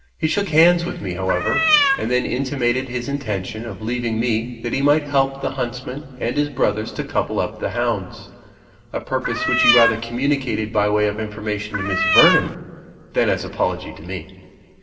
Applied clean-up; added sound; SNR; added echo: none; Cat; -2 dB; reverberation time 2.7 s.